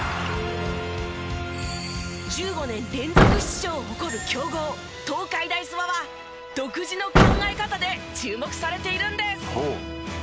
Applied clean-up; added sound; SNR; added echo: none; Slam / Car; 0 dB; none.